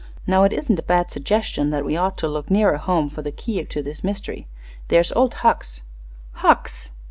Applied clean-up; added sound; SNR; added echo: none; none; none; none.